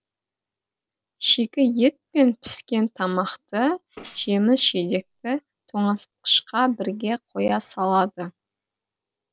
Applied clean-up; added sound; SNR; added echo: neural separator model SepFormer DNS4.